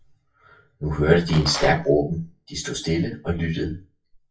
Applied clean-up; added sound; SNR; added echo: classical method WPE with log-MMSE.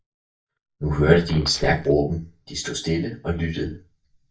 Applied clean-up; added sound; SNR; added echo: neural mask model DeepFilterNet 3.